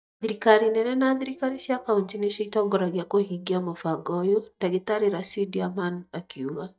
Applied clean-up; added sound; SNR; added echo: neural mask model DeepFilterNet 3.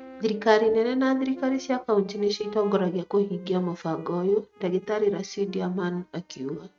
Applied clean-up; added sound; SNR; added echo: neural mask model RNNoise.